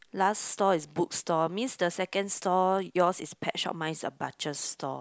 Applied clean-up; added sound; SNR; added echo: none; none; none; none.